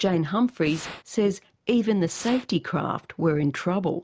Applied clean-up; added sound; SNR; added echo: none; Fire; 14 dB; none.